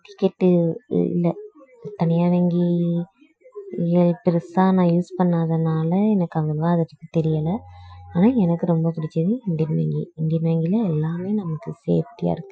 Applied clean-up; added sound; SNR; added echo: classical method Wiener filter.